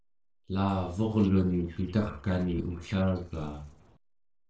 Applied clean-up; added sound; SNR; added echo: neural separator model SepFormer DNS4.